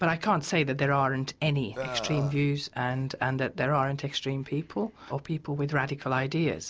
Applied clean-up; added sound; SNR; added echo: none; Burping, eructation; 7 dB; none.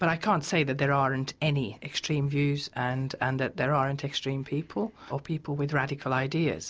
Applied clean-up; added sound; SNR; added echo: none; none; none; none.